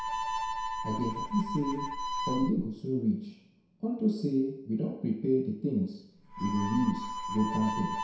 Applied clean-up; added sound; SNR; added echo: none; Harmonica; 6 dB; reverberation time 0.7 s.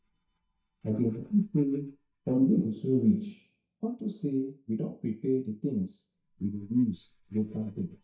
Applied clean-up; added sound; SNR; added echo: neural mask model DeepFilterNet 3.